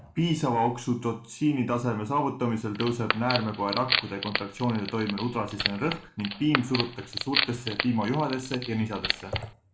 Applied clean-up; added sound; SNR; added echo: none; Wood; 4 dB; reverberation time 0.4 s.